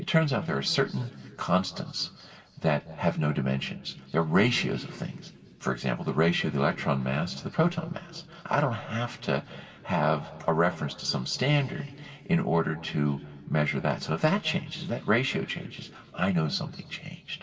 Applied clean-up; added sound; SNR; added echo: none; none; none; reverberation time 2.1 s.